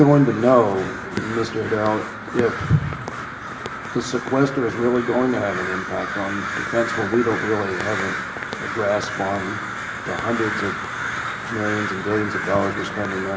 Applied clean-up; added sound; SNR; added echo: none; Crow; 6 dB; reverberation time 0.8 s.